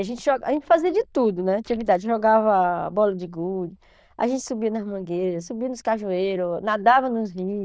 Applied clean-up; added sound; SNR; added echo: neural diffusion model UNIVERSE++.